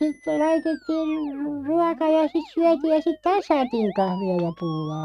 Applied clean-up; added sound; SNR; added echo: neural mask model RNNoise.